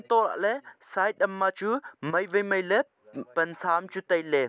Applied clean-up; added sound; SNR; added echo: none; none; none; none.